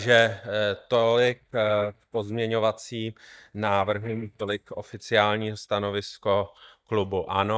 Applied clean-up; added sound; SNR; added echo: neural mask model DeepFilterNet 3.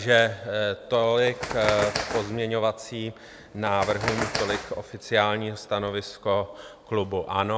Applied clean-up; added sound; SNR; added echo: none; Bird; 7 dB; none.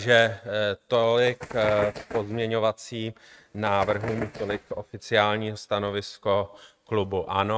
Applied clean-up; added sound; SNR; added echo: neural mask model RNNoise.